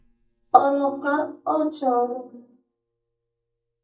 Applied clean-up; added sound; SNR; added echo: neural mask model DeepFilterNet 3.